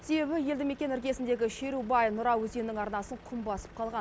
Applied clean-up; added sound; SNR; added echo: none; Truck; 19 dB; none.